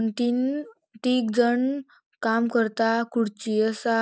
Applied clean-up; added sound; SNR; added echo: none; none; none; none.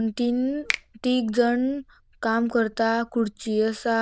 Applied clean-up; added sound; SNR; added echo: neural diffusion model UNIVERSE++.